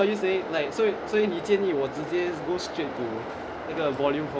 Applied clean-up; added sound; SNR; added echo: none; Train; 8 dB; none.